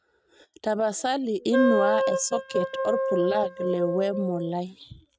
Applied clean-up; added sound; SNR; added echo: neural mask model RNNoise.